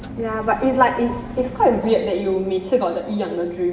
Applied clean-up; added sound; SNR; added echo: none; Engine; 15 dB; reverberation time 1.1 s.